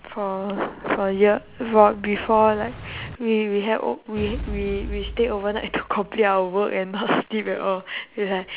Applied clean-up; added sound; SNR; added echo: none; Explosion; 15 dB; none.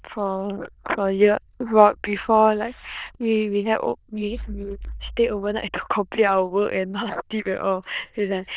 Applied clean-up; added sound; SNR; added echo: neural diffusion model UNIVERSE++.